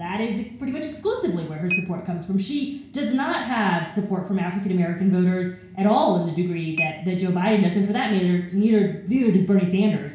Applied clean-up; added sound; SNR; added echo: none; Chink, clink; 17 dB; reverberation time 0.6 s.